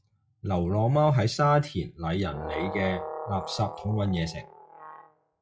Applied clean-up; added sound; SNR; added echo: classical method log-MMSE.